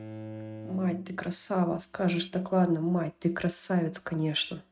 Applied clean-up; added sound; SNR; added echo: neural mask model RNNoise.